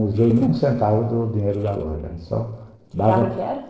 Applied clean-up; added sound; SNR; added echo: neural separator model SepFormer DNS4.